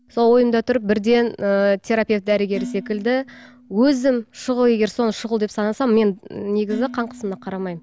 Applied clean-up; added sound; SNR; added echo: none; Dishes, pots, and pans; 19 dB; none.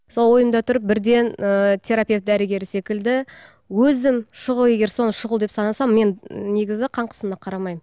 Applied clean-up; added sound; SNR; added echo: none; none; none; none.